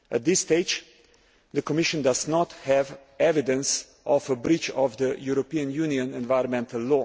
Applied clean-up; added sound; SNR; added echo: none; none; none; none.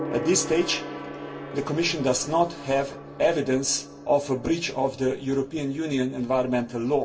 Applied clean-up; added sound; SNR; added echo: none; Gong; 12 dB; reverberation time 0.2 s.